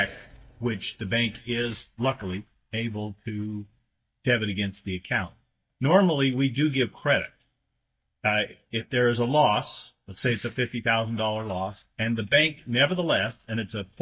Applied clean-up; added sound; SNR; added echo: neural mask model DeepFilterNet 3.